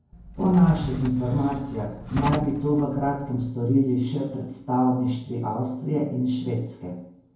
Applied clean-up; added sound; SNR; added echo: none; Drawer open or close; 11 dB; reverberation time 0.9 s.